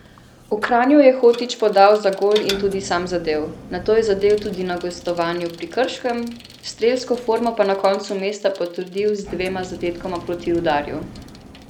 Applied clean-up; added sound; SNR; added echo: none; Engine + Bicycle; 18 dB; none.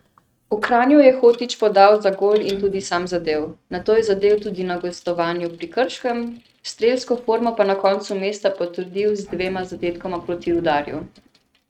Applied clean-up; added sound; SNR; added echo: neural mask model RNNoise.